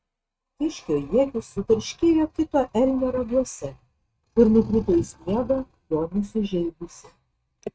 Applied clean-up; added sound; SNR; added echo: neural mask model RNNoise.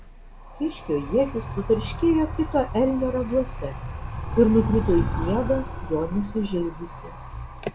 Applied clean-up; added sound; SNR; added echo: none; Animal; 6 dB; none.